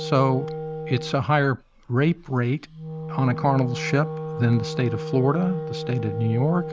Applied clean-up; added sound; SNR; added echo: none; Wind instrument, woodwind instrument; 9 dB; none.